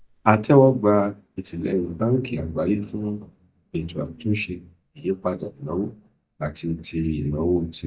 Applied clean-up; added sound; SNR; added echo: neural mask model DeepFilterNet 3.